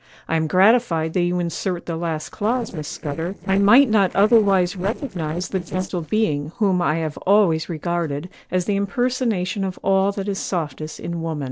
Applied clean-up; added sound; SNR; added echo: neural separator model SepFormer DNS4.